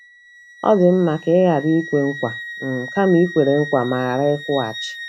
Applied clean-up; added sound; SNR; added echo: none; Wind instrument, woodwind instrument; 15 dB; none.